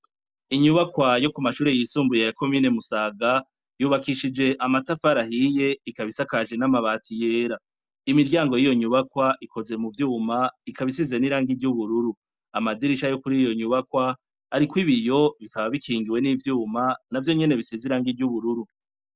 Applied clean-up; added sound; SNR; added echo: none; none; none; none.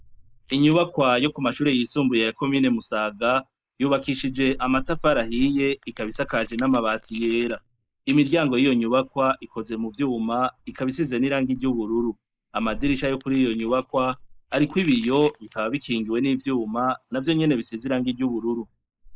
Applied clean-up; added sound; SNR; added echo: neural mask model Resemble Enhance denoiser.